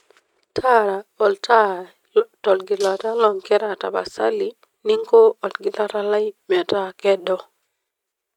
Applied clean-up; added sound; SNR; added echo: neural mask model RNNoise.